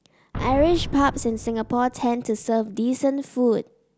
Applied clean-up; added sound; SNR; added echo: none; Boom; 10 dB; none.